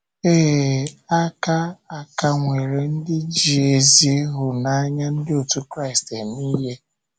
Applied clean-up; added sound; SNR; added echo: none; none; none; none.